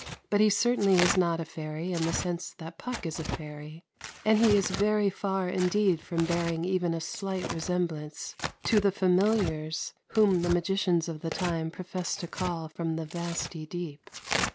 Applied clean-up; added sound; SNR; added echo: none; Tearing; 10 dB; none.